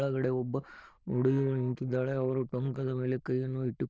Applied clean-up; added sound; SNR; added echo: neural diffusion model UNIVERSE++.